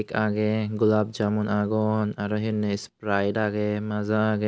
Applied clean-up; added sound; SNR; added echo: none; none; none; none.